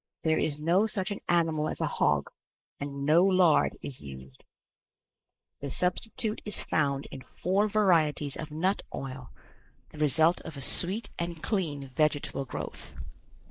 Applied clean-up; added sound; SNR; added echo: neural mask model Resemble Enhance denoiser.